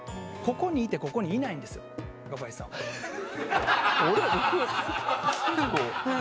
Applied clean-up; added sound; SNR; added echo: none; Plucked string instrument; 15 dB; none.